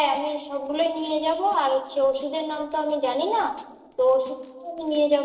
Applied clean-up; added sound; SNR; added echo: neural separator model SepFormer DNS4.